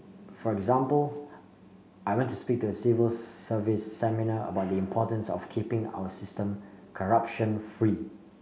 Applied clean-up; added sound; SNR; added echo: none; none; none; none.